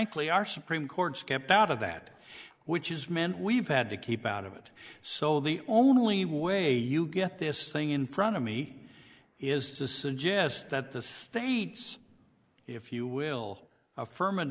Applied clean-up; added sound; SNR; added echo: neural mask model Resemble Enhance denoiser.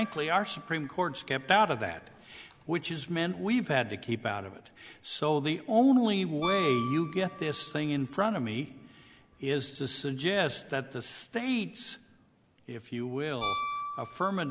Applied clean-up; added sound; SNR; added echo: none; Piano; 13 dB; none.